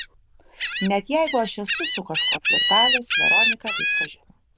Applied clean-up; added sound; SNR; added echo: neural diffusion model UNIVERSE++.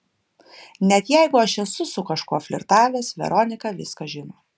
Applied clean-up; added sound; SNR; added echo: none; none; none; none.